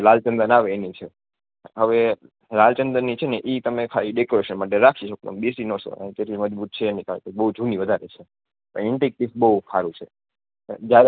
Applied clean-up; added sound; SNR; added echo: none; none; none; none.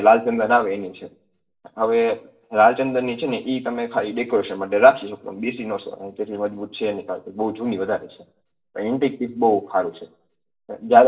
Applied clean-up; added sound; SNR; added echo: none; none; none; reverberation time 0.4 s.